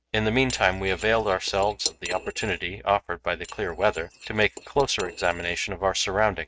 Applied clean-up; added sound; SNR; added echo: neural mask model RNNoise.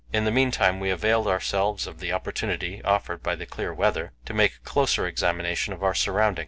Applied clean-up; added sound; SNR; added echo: none; none; none; none.